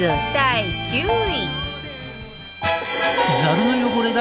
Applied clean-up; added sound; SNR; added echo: none; Bowed string instrument; 10 dB; none.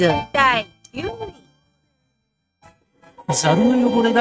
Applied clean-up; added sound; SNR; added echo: neural mask model RNNoise.